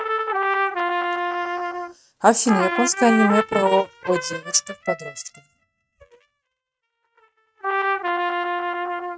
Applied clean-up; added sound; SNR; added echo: neural mask model RNNoise.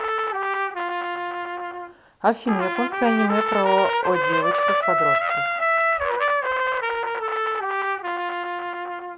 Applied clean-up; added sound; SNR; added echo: none; Trumpet; -4 dB; none.